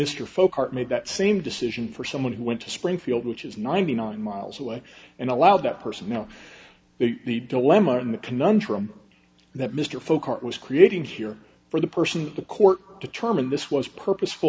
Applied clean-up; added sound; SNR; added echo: none; none; none; none.